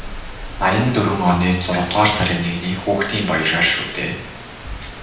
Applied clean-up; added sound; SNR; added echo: none; Rain; 13 dB; reverberation time 0.9 s.